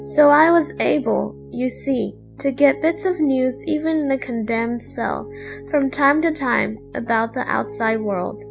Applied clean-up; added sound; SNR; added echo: none; Piano; 17 dB; none.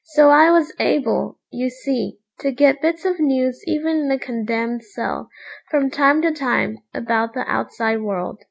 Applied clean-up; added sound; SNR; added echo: none; none; none; none.